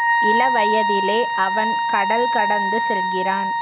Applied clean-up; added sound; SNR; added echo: none; Wind instrument, woodwind instrument; -4 dB; none.